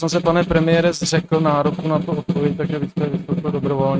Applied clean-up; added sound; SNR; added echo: neural mask model RNNoise.